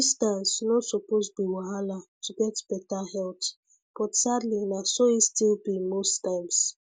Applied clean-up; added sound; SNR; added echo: none; none; none; none.